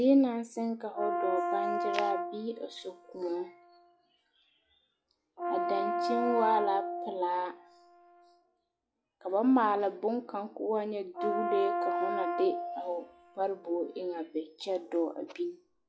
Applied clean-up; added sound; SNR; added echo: classical method log-MMSE.